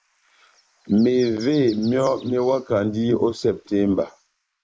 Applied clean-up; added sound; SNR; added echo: neural mask model Resemble Enhance denoiser.